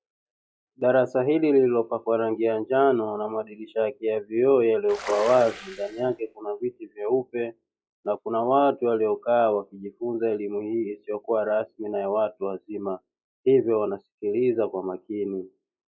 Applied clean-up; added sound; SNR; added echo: classical method log-MMSE.